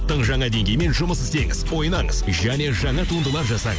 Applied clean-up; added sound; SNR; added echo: none; none; none; none.